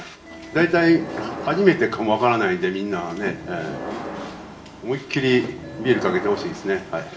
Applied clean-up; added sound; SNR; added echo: none; Subway, metro, underground / Sliding door; 12 dB; reverberation time 0.5 s.